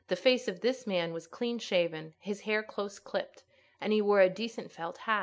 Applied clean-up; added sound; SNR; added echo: none; none; none; none.